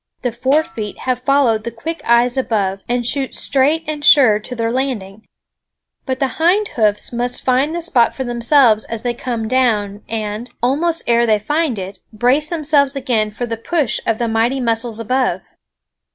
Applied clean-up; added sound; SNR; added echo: none; Snare drum; 19 dB; none.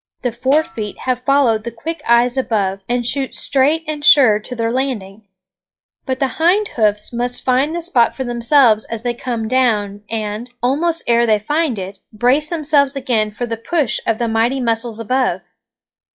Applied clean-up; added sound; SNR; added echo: classical method log-MMSE.